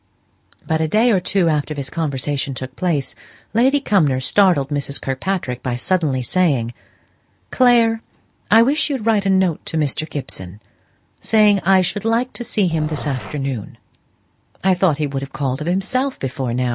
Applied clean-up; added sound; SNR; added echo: none; Growling; 14 dB; none.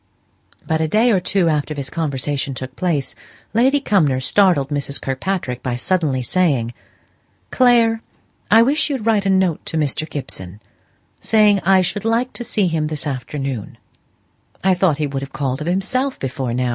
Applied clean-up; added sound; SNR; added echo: none; none; none; none.